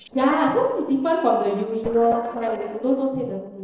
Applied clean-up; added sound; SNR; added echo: neural separator model SepFormer DNS4.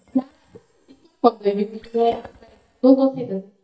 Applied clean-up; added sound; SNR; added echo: neural mask model DeepFilterNet 3.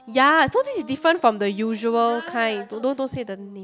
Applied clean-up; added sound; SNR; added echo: none; none; none; none.